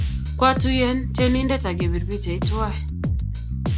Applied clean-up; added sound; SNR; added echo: none; Bass guitar; -1 dB; none.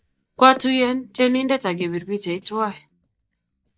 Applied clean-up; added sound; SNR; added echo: neural mask model DeepFilterNet 3.